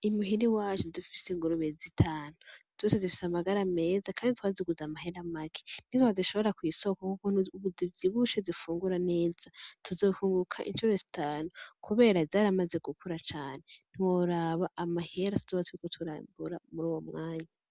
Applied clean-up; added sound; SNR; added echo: none; none; none; none.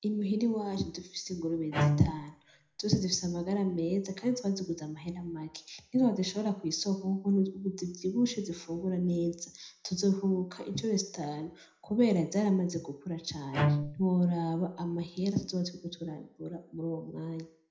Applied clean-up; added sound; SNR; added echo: none; Bowed string instrument; 1 dB; reverberation time 0.5 s.